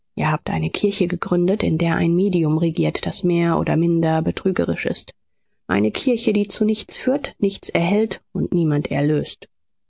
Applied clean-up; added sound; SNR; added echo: none; none; none; none.